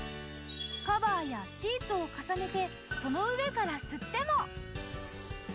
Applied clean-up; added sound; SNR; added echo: none; none; none; none.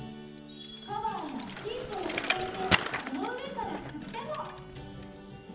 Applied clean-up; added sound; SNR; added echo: none; Bicycle; -2 dB; reverberation time 1.3 s.